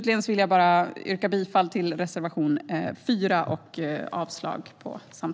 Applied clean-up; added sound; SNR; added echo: none; none; none; none.